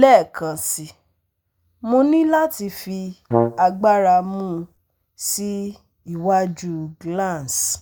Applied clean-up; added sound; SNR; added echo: neural mask model DeepFilterNet 3.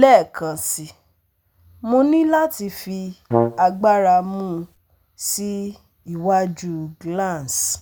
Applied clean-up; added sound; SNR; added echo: none; Brass instrument; 5 dB; none.